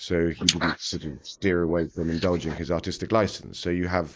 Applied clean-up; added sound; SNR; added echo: neural mask model Resemble Enhance denoiser.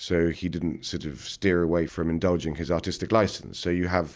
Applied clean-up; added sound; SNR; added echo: none; none; none; none.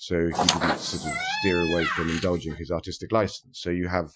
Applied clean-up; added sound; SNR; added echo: classical method Wiener filter.